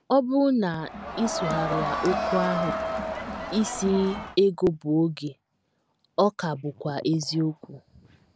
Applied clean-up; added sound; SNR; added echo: none; Crowd; 3 dB; none.